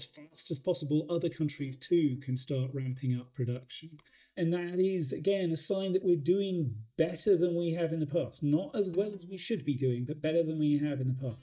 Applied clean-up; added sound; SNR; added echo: neural mask model DeepFilterNet 3.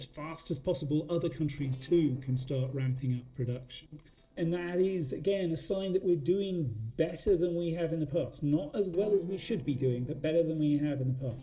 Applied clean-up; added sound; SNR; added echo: neural separator model SepFormer DNS4.